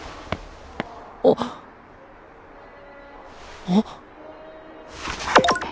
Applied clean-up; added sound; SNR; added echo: none; Walk, footsteps; 7 dB; none.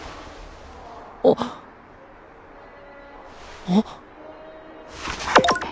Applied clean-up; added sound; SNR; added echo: none; none; none; none.